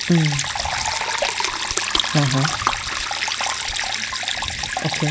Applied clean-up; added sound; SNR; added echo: none; Fill (with liquid) + Stream; -2 dB; none.